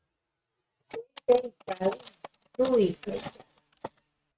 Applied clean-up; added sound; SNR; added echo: neural mask model RNNoise.